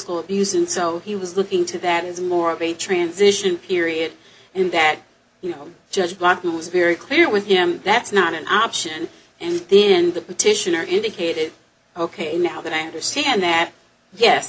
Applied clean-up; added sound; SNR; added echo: none; none; none; none.